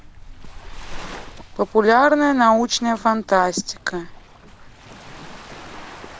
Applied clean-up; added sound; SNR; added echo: none; Waves, surf; 16 dB; none.